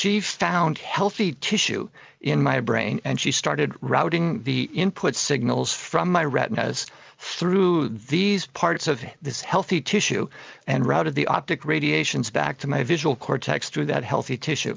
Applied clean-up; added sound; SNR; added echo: none; none; none; none.